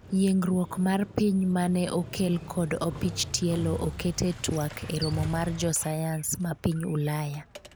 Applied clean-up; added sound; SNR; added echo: none; Motorcycle; 12 dB; none.